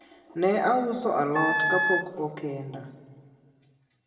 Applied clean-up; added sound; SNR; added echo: none; Wind instrument, woodwind instrument; -2 dB; reverberation time 1.5 s.